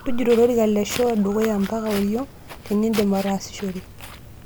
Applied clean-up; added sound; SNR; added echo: none; Walk, footsteps; 15 dB; none.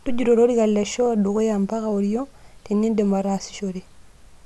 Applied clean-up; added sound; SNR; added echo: none; none; none; none.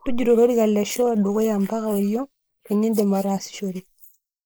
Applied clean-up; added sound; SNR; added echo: neural mask model Resemble Enhance denoiser.